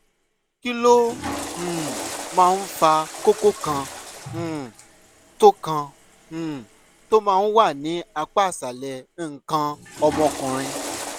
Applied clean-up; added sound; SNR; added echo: none; Toilet flush / Water; 13 dB; none.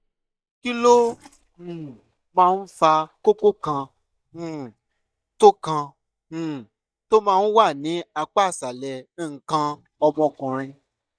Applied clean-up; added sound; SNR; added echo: neural mask model DeepFilterNet 3.